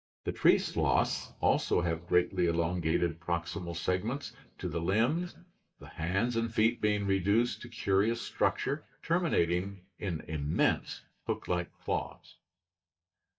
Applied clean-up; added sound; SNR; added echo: neural mask model DeepFilterNet 3.